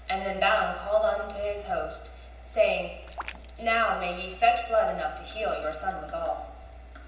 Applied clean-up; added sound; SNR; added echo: none; Raindrop; 16 dB; reverberation time 0.9 s.